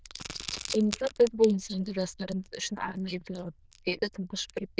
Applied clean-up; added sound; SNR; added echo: neural diffusion model UNIVERSE++.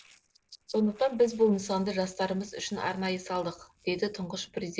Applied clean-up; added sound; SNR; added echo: neural separator model SepFormer DNS4.